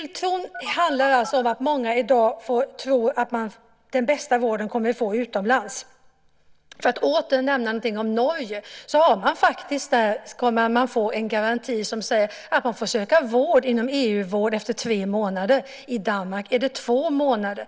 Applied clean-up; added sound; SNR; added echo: none; Telephone; 12 dB; none.